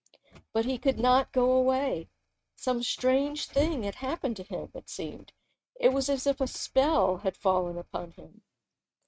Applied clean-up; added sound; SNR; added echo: neural mask model RNNoise.